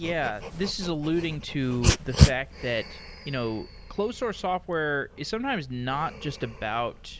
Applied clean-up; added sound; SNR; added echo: none; Dog; 0 dB; none.